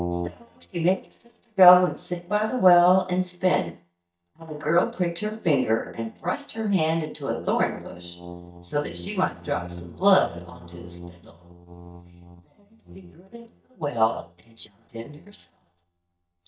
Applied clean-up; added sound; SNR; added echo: neural mask model DeepFilterNet 3.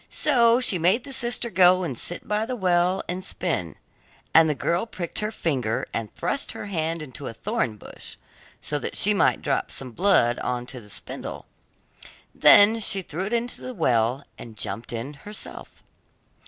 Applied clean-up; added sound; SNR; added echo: none; none; none; none.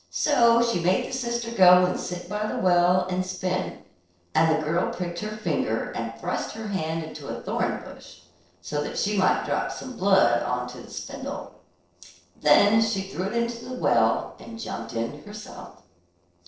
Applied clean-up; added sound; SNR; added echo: neural separator model SepFormer DNS4.